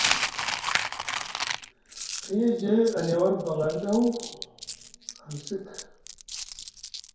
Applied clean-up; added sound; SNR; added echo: none; Coin (dropping); 4 dB; reverberation time 2.4 s.